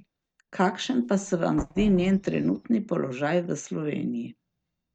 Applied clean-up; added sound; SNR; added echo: neural mask model RNNoise.